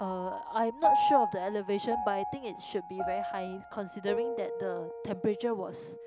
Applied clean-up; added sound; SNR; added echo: none; Piano; 0 dB; none.